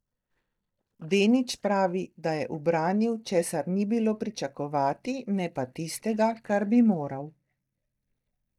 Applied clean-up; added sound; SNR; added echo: neural mask model DeepFilterNet 3.